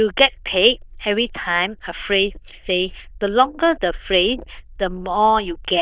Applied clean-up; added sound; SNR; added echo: neural diffusion model UNIVERSE++.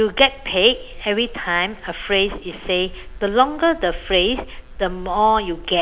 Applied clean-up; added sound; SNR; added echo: none; Gull, seagull; 15 dB; none.